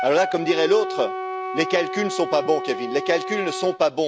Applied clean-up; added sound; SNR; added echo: none; Wind instrument, woodwind instrument; 7 dB; none.